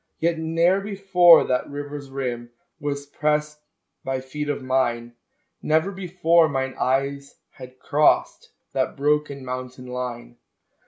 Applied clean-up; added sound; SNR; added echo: none; none; none; none.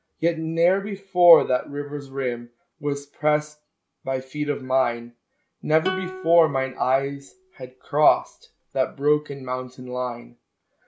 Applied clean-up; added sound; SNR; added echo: none; Plucked string instrument; 13 dB; none.